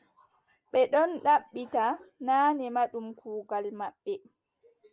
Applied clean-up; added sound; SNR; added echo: none; none; none; none.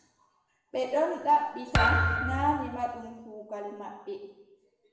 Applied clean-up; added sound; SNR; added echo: none; Thump, thud; -2 dB; reverberation time 0.9 s.